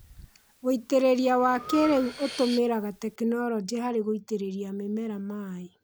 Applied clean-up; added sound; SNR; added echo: none; Breathing; 16 dB; none.